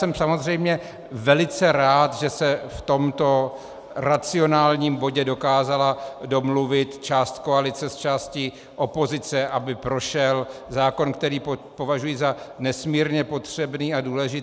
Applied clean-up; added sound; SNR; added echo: none; none; none; none.